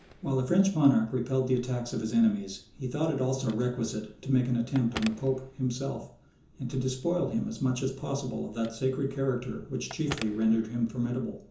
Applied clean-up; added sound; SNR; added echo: none; Telephone; 19 dB; reverberation time 0.6 s.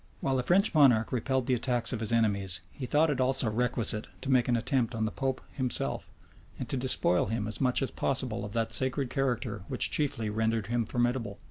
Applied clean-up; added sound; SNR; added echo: none; none; none; none.